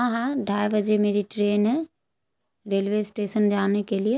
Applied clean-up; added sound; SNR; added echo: none; none; none; none.